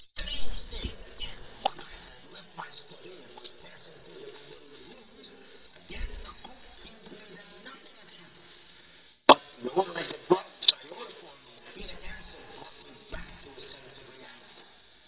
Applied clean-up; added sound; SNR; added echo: neural mask model DeepFilterNet 3.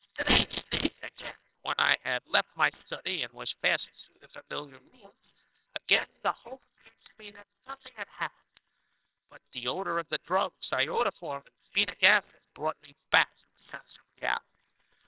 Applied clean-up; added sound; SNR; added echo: neural separator model SepFormer WHAMR!.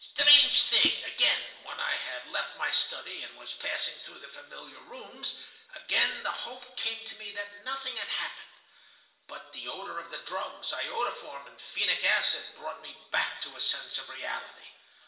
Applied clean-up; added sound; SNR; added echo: none; Hi-hat; 8 dB; reverberation time 1.0 s.